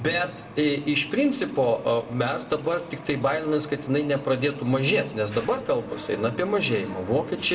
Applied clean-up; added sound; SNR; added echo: none; Mechanisms; 18 dB; reverberation time 1.2 s.